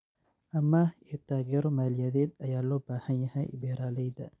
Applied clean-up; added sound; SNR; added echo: none; none; none; none.